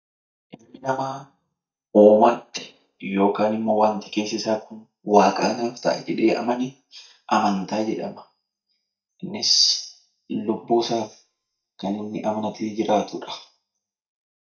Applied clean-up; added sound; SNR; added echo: neural mask model DeepFilterNet 3.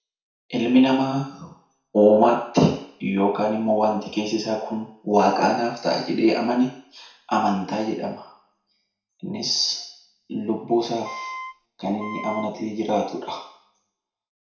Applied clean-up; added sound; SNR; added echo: none; Wind instrument, woodwind instrument; 12 dB; reverberation time 0.6 s.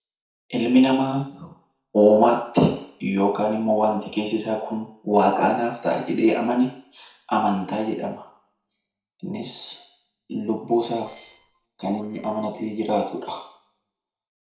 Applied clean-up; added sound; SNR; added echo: neural separator model SepFormer DNS4.